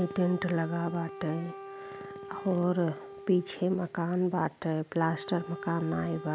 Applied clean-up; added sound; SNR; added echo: none; Wind instrument, woodwind instrument; 13 dB; none.